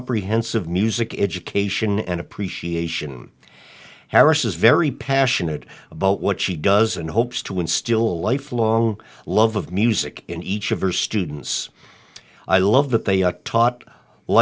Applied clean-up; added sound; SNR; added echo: none; none; none; none.